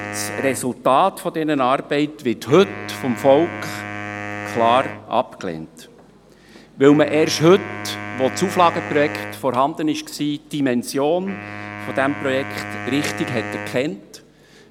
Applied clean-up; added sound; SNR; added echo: none; Wind instrument, woodwind instrument; 12 dB; none.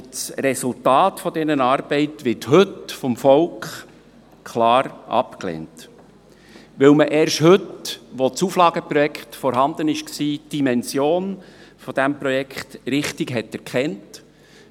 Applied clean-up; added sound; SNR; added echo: none; none; none; none.